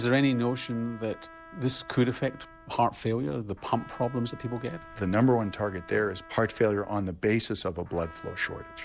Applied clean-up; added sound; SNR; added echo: none; Trumpet; 20 dB; none.